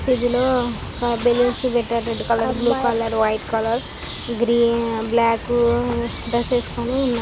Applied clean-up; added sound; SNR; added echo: none; Bird; 9 dB; none.